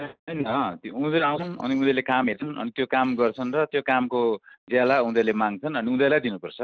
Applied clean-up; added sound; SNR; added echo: neural separator model SepFormer DNS4.